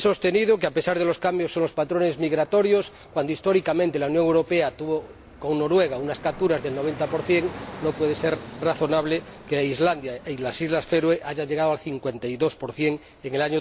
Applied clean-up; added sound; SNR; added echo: none; Fixed-wing aircraft, airplane; 19 dB; none.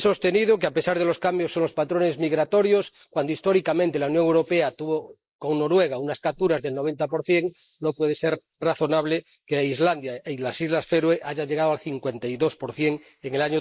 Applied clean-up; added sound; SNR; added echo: neural mask model Resemble Enhance denoiser.